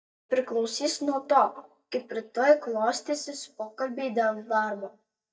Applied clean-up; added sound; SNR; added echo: neural mask model DeepFilterNet 3.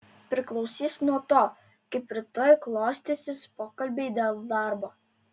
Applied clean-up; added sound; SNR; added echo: none; none; none; none.